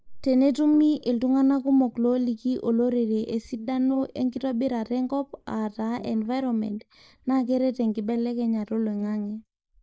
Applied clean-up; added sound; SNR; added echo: neural mask model Resemble Enhance denoiser.